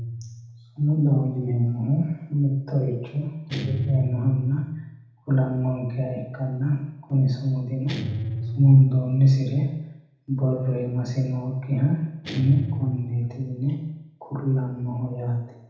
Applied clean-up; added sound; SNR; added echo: none; Guitar; 12 dB; reverberation time 0.8 s.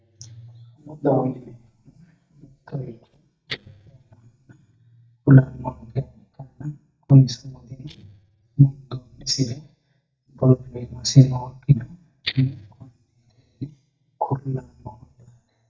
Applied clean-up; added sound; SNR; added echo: neural mask model DeepFilterNet 3.